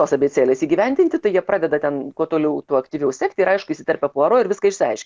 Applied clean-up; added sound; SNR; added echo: none; none; none; none.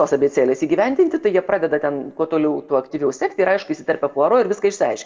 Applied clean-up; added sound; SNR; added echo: none; none; none; reverberation time 0.9 s.